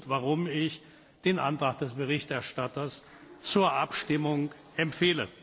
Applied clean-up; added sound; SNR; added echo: none; none; none; none.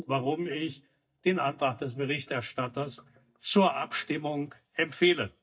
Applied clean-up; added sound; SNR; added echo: neural mask model DeepFilterNet 3.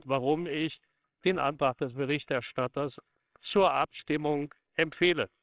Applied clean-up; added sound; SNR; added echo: neural separator model SepFormer WHAMR!.